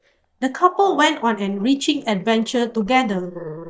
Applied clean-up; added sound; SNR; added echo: neural mask model DeepFilterNet 3.